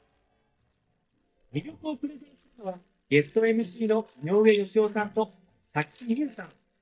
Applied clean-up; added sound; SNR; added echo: neural mask model DeepFilterNet 3.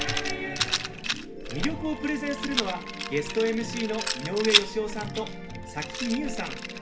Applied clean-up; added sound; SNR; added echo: none; Rattle; 1 dB; reverberation time 0.3 s.